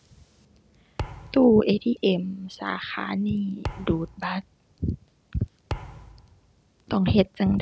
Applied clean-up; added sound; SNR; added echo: none; Thump, thud; 14 dB; none.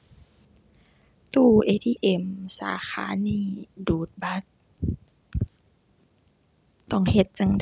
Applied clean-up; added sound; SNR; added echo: none; none; none; none.